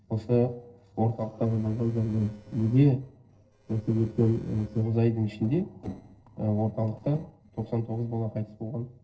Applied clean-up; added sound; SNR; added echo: neural separator model SepFormer DNS4.